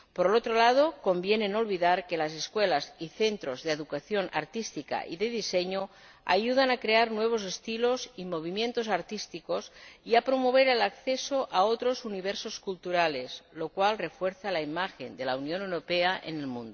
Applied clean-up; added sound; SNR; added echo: none; none; none; none.